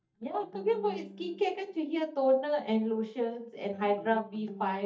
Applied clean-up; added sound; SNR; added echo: neural mask model DeepFilterNet 3.